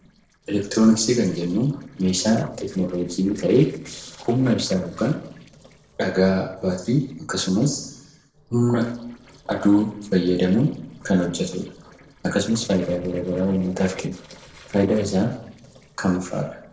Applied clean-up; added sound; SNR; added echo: neural separator model SepFormer DNS4.